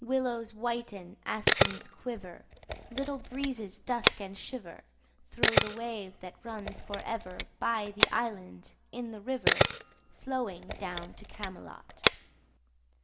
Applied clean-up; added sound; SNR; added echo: none; Camera; -3 dB; reverberation time 0.5 s.